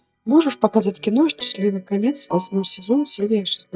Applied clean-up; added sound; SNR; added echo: neural mask model DeepFilterNet 3.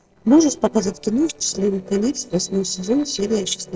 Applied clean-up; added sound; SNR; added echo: neural separator model SepFormer DNS4.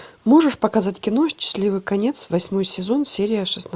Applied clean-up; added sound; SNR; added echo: none; none; none; none.